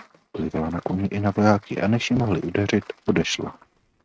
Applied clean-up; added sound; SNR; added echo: neural mask model RNNoise.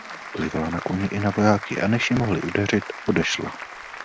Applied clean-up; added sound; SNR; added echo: none; Applause; 13 dB; none.